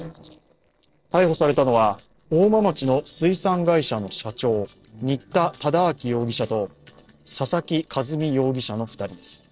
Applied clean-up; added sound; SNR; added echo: neural separator model SepFormer DNS4.